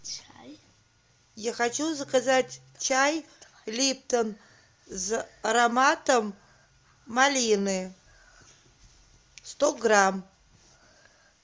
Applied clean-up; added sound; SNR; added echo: none; none; none; none.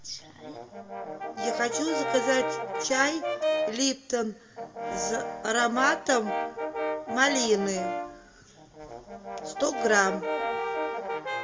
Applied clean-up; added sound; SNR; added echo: none; Brass instrument; 3 dB; reverberation time 0.2 s.